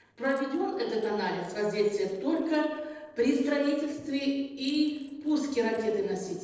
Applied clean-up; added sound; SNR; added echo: neural separator model SepFormer DNS4.